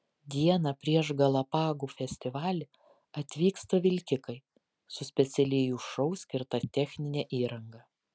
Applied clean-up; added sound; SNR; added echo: none; none; none; none.